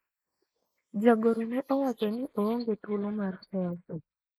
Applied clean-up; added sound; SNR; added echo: neural mask model Resemble Enhance denoiser.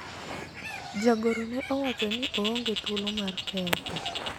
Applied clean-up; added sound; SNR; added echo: none; Bird; 5 dB; none.